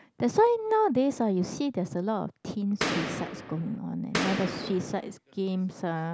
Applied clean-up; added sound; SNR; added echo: none; Boom; 5 dB; none.